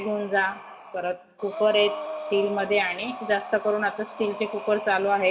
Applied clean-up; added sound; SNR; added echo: none; Breathing; 11 dB; reverberation time 1.2 s.